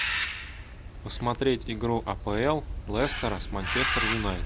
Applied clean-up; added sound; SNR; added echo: none; Bird; 2 dB; none.